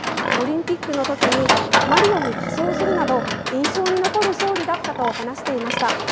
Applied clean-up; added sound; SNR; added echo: none; Livestock, farm animals, working animals; -1 dB; none.